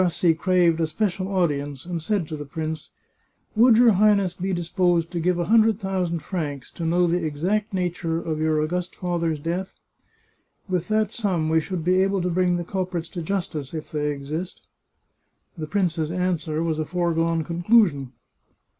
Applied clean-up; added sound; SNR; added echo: none; none; none; none.